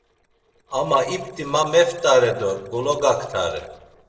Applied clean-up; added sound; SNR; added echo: neural separator model SepFormer DNS4.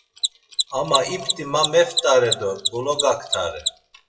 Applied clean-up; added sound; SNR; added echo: classical method WPE with log-MMSE.